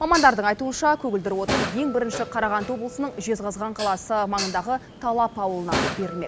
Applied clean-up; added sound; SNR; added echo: none; Dishes, pots, and pans; 8 dB; none.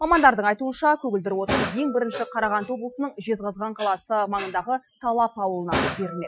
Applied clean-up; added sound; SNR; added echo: classical method Wiener filter.